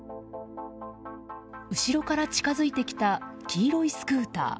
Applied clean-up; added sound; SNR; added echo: none; none; none; none.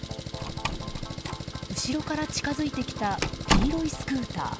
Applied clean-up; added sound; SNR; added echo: none; Slam + Engine; -1 dB; none.